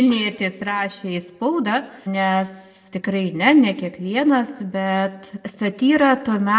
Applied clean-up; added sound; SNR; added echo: none; none; none; reverberation time 0.9 s.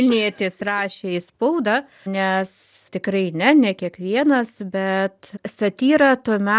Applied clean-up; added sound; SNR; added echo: none; none; none; none.